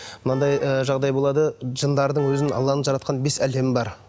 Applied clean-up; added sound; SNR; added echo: none; Wind instrument, woodwind instrument; 19 dB; none.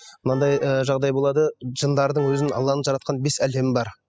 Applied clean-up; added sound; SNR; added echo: classical method spectral subtraction.